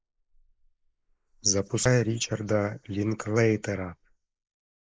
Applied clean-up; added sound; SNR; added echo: neural mask model Resemble Enhance denoiser.